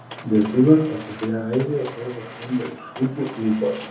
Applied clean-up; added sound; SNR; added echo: none; Mechanisms; 16 dB; reverberation time 0.5 s.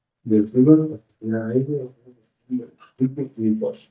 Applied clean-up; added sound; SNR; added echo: neural mask model DeepFilterNet 3.